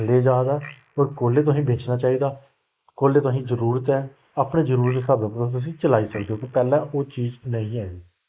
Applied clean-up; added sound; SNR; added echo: neural mask model Resemble Enhance denoiser.